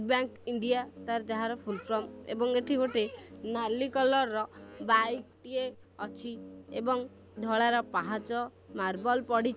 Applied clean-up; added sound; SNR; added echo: none; Guitar; 18 dB; none.